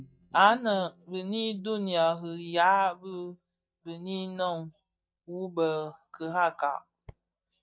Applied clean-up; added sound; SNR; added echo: neural mask model DeepFilterNet 3.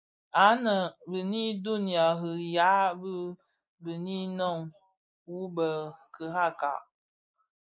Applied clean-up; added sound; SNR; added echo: neural mask model Resemble Enhance denoiser.